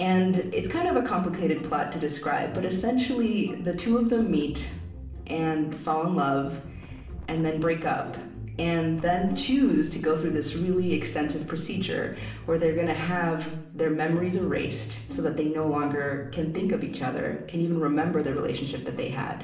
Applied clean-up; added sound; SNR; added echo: none; Wind; 18 dB; reverberation time 0.6 s.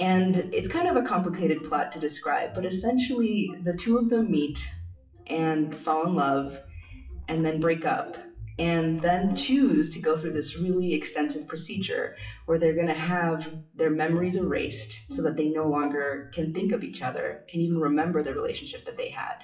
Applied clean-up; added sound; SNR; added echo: classical method WPE with log-MMSE.